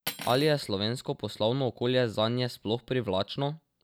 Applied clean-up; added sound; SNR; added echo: none; Cutlery, silverware; 15 dB; none.